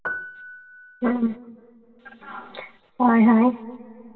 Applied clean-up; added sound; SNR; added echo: none; Piano; 13 dB; reverberation time 2.7 s.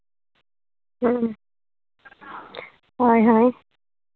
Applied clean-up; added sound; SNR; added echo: none; none; none; none.